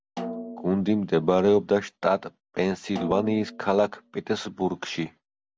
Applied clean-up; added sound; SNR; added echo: none; Snare drum; 15 dB; none.